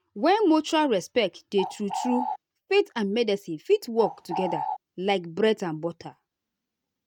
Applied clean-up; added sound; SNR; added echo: neural mask model RNNoise.